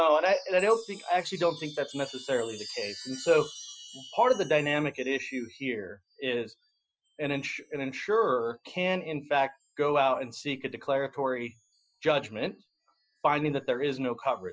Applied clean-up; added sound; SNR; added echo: classical method Wiener filter.